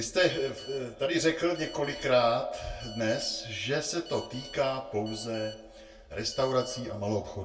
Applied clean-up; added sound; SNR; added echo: none; Telephone; 19 dB; reverberation time 0.2 s.